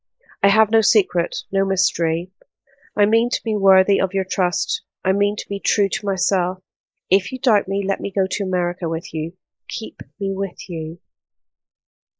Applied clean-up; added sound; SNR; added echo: neural mask model Resemble Enhance denoiser.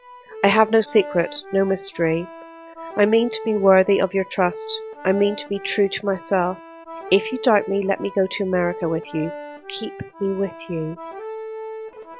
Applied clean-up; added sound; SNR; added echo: none; Accordion; 13 dB; none.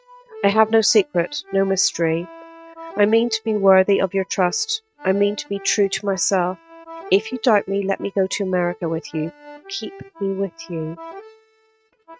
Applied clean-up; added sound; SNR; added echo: neural mask model RNNoise.